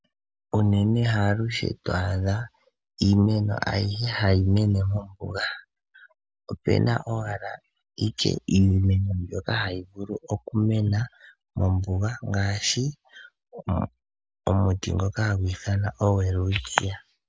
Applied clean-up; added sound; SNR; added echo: none; none; none; none.